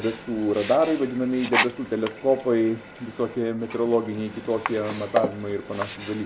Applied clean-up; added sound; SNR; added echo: none; Sink (filling or washing); 8 dB; none.